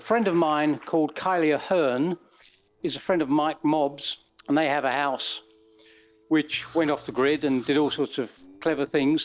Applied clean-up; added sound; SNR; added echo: neural separator model SepFormer DNS4.